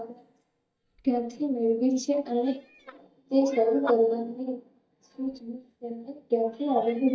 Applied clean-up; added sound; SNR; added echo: neural mask model DeepFilterNet 3.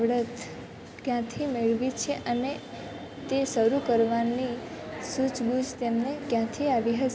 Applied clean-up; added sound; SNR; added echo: none; none; none; none.